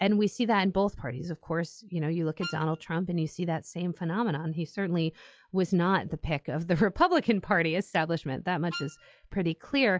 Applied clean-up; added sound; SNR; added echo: classical method log-MMSE.